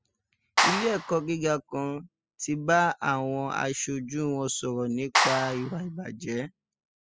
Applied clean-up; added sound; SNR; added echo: classical method spectral subtraction.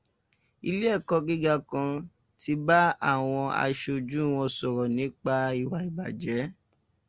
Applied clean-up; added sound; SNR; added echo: none; none; none; none.